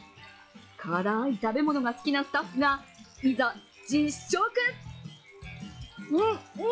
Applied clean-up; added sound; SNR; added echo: classical method log-MMSE.